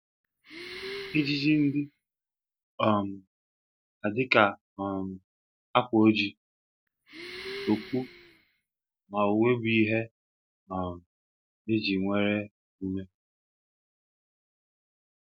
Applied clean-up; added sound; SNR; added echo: none; Breathing; 14 dB; none.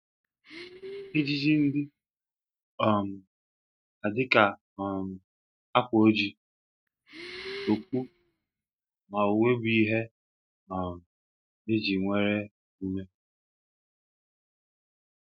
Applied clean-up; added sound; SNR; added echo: neural mask model RNNoise.